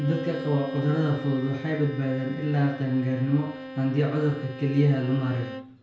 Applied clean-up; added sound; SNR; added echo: none; Bowed string instrument; 12 dB; reverberation time 0.5 s.